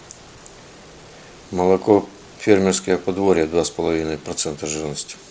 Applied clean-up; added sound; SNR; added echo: none; none; none; none.